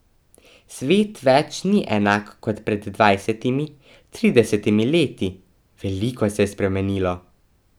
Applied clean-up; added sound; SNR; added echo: none; none; none; none.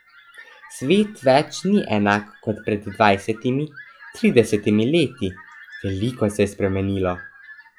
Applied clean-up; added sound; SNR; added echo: classical method log-MMSE.